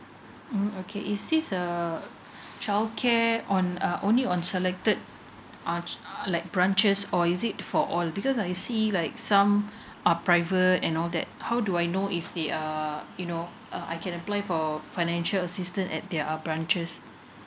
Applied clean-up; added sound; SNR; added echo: none; none; none; none.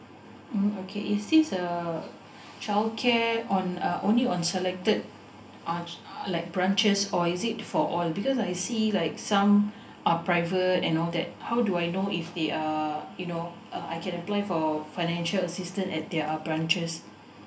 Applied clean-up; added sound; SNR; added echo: none; none; none; reverberation time 0.3 s.